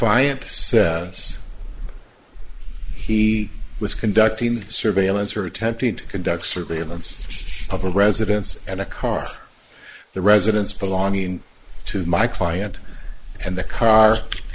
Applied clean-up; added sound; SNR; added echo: neural mask model Resemble Enhance denoiser.